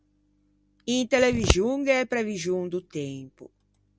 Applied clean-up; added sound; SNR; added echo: none; Scissors; 1 dB; none.